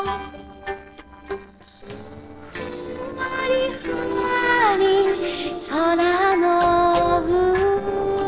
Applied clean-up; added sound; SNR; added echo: neural separator model SepFormer DNS4.